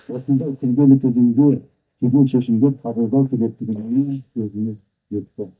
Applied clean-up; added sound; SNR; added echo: neural mask model DeepFilterNet 3.